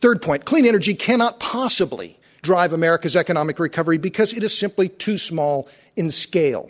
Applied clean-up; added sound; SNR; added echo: none; none; none; none.